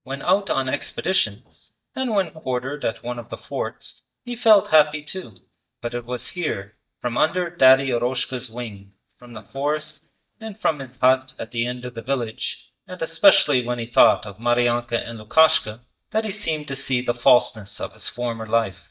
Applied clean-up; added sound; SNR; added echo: neural mask model DeepFilterNet 3.